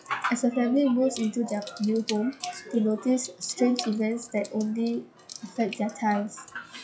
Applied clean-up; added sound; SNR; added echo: classical method WPE with log-MMSE.